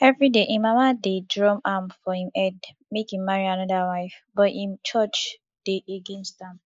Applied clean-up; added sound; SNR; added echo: neural mask model Resemble Enhance denoiser.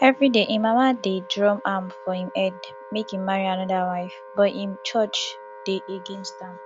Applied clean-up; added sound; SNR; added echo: none; Wind instrument, woodwind instrument; 17 dB; none.